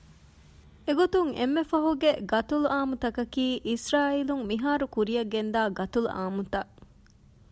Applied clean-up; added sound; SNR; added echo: none; none; none; none.